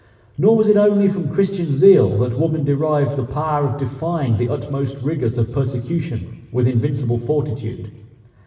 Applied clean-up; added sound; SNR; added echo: none; none; none; reverberation time 1.2 s.